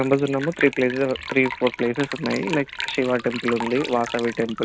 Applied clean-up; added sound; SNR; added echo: none; Liquid; 11 dB; none.